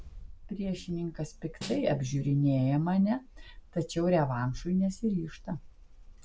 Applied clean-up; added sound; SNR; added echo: none; Wind + Snare drum; 16 dB; none.